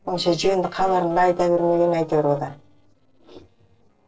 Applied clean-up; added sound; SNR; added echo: neural separator model SepFormer DNS4.